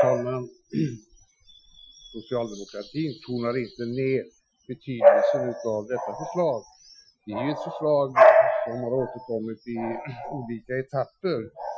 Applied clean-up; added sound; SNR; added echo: classical method Wiener filter.